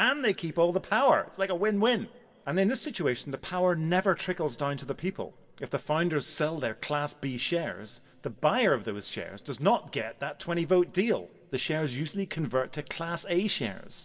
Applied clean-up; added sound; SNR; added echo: none; none; none; reverberation time 1.9 s.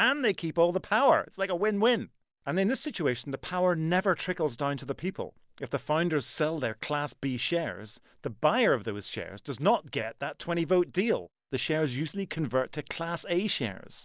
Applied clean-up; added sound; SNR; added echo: none; none; none; none.